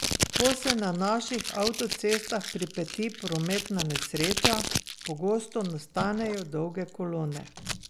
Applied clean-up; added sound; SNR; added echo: none; Packing tape, duct tape; 3 dB; none.